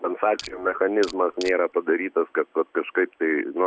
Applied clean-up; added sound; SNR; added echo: none; Crushing; 16 dB; none.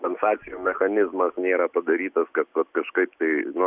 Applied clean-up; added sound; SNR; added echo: none; none; none; none.